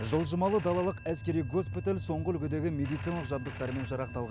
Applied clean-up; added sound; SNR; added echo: none; Telephone; 13 dB; none.